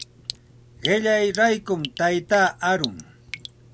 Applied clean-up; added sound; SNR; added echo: none; Drip; 14 dB; none.